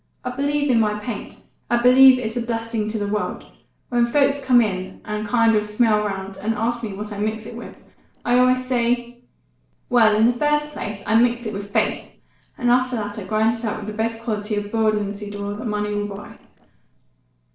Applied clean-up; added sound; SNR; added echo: neural separator model SepFormer DNS4.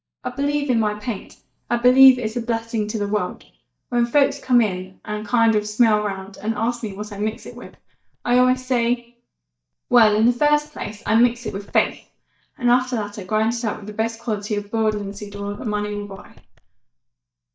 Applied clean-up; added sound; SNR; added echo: neural mask model DeepFilterNet 3.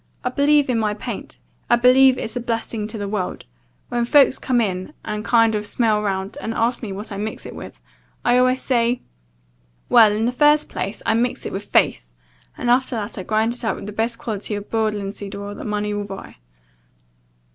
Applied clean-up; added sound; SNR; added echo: none; none; none; none.